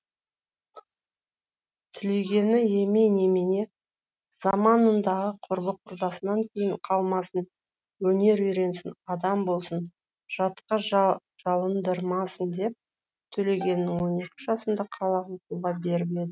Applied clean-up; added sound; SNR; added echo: neural mask model RNNoise.